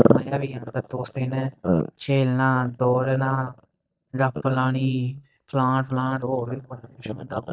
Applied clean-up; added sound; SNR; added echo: neural mask model DeepFilterNet 3.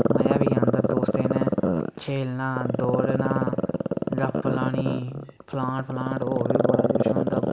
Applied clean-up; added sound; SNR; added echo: none; Growling; -4 dB; none.